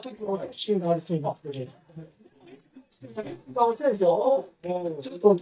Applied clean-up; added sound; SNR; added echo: neural mask model DeepFilterNet 3.